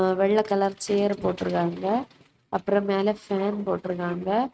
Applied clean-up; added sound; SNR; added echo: neural mask model RNNoise.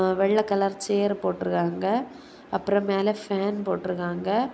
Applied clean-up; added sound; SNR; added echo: none; none; none; none.